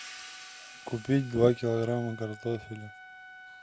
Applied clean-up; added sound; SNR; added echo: none; Wind instrument, woodwind instrument + Hi-hat; 17 dB; none.